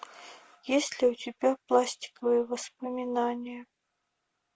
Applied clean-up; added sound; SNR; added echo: none; none; none; none.